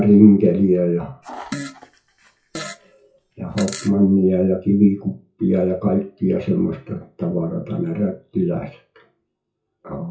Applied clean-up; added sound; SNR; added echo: classical method WPE with log-MMSE.